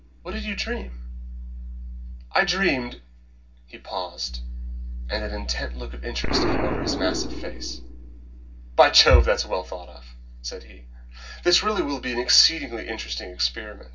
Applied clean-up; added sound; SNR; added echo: none; Explosion; 9 dB; reverberation time 0.4 s.